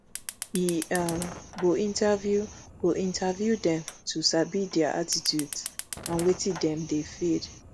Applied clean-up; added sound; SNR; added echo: none; Fire; 12 dB; none.